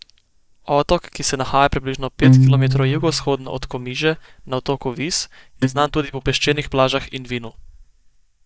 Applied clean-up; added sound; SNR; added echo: neural mask model DeepFilterNet 3.